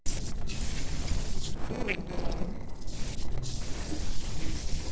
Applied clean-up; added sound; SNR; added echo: neural separator model SepFormer DNS4.